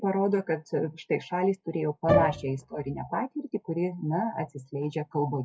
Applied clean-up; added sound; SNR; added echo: classical method log-MMSE.